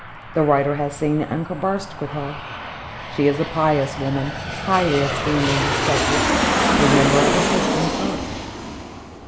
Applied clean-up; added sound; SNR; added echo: none; Aircraft; 0 dB; reverberation time 2.5 s.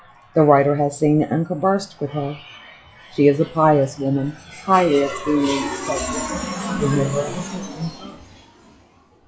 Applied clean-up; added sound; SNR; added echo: classical method WPE with log-MMSE.